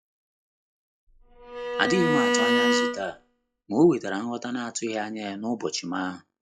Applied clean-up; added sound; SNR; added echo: classical method log-MMSE.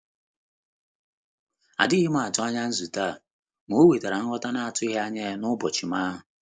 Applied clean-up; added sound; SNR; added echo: none; none; none; none.